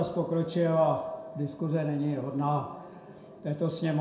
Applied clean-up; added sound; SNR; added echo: none; none; none; reverberation time 0.5 s.